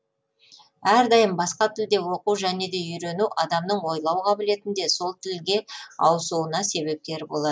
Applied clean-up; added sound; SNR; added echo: none; none; none; none.